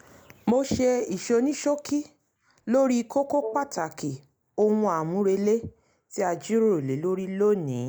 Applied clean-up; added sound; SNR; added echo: neural mask model Resemble Enhance denoiser.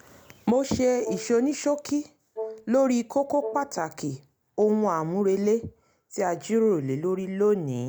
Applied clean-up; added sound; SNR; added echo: none; Wind instrument, woodwind instrument; 11 dB; none.